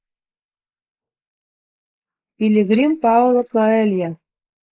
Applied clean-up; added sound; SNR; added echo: neural mask model Resemble Enhance denoiser.